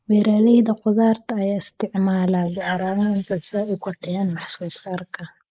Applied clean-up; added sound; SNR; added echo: neural mask model Resemble Enhance denoiser.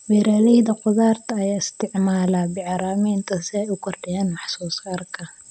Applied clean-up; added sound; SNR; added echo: none; none; none; none.